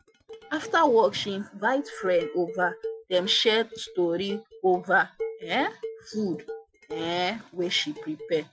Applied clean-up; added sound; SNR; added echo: classical method Wiener filter.